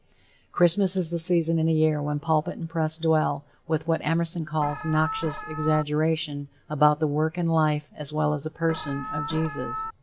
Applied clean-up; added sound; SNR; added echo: none; Alarm; 8 dB; none.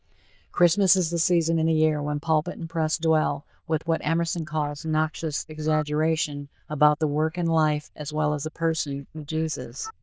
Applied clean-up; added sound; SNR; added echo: neural diffusion model UNIVERSE++.